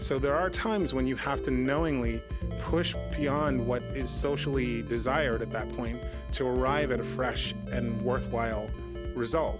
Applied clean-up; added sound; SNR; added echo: none; Ringtone; 17 dB; none.